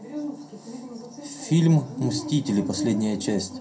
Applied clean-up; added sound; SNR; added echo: none; none; none; reverberation time 0.2 s.